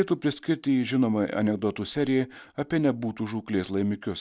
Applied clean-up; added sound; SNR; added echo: neural separator model SepFormer DNS4.